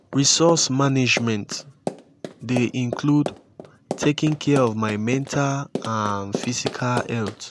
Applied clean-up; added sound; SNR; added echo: none; Run; 11 dB; none.